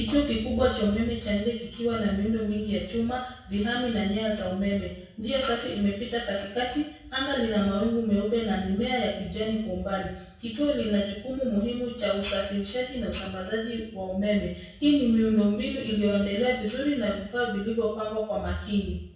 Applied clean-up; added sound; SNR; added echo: none; none; none; reverberation time 0.6 s.